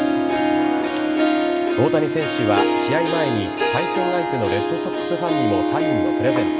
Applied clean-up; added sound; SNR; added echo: none; Harp; -4 dB; reverberation time 1.9 s.